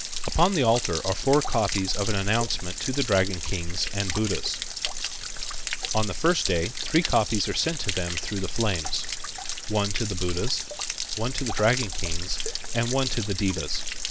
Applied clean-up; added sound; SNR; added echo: none; Stream / Trickle, dribble / Splash, splatter; 2 dB; none.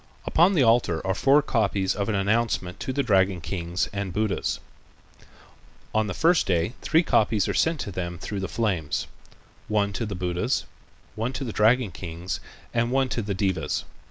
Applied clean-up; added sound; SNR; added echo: none; none; none; none.